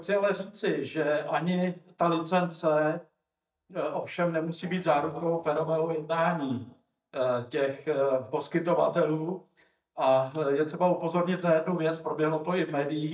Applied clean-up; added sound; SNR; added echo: neural mask model DeepFilterNet 3.